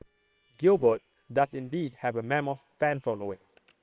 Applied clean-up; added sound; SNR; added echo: neural separator model SepFormer WHAM!.